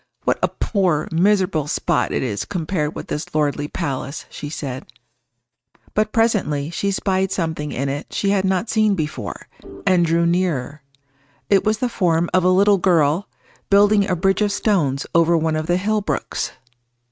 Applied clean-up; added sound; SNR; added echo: neural mask model RNNoise.